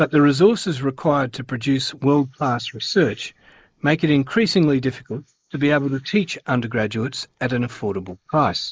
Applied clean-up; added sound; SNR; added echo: neural mask model Resemble Enhance denoiser.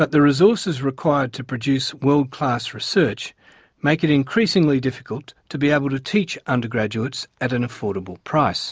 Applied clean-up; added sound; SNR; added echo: none; none; none; none.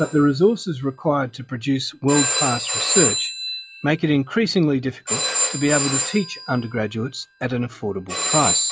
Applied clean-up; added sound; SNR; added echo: classical method log-MMSE.